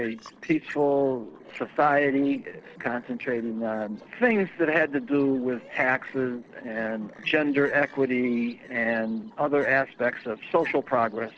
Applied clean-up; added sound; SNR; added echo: neural separator model SepFormer DNS4.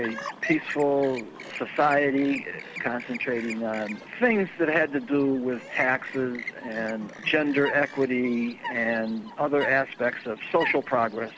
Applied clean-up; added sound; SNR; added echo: none; Chirp, tweet; 14 dB; none.